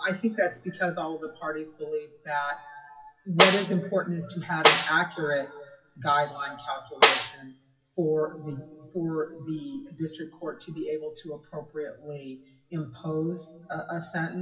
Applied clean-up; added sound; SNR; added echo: classical method WPE with log-MMSE.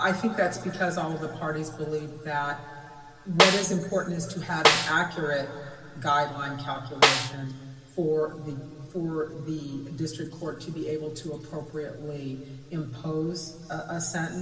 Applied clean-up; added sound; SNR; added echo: none; Snare drum; -4 dB; reverberation time 2.6 s.